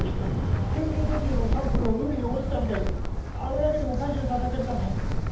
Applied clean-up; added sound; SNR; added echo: none; Wind; -3 dB; reverberation time 0.6 s.